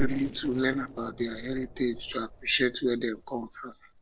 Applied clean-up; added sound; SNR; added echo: neural separator model SepFormer DNS4.